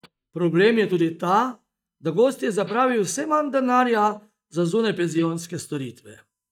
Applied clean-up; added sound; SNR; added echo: neural mask model DeepFilterNet 3.